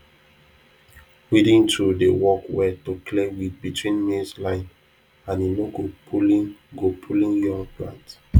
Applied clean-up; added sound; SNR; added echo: none; none; none; none.